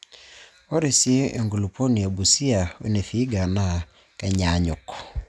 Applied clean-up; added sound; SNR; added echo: none; none; none; none.